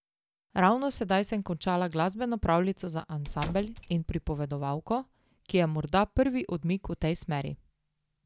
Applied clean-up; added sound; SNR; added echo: none; Squeak / Slam / Wood; 11 dB; none.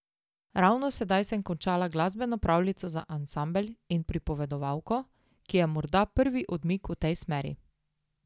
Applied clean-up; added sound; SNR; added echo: none; none; none; none.